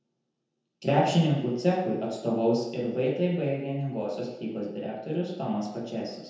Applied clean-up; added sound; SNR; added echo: none; none; none; reverberation time 0.9 s.